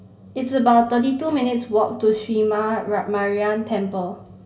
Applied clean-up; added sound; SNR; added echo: none; none; none; reverberation time 0.2 s.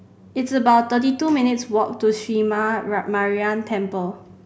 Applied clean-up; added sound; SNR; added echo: none; none; none; none.